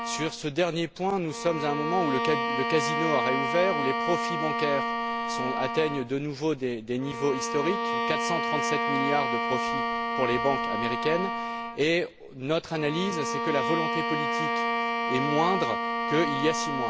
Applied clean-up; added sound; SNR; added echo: none; Bowed string instrument; 0 dB; none.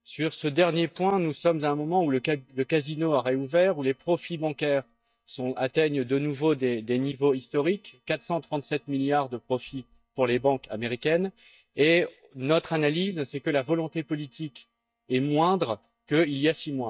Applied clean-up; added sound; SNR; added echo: neural mask model DeepFilterNet 3.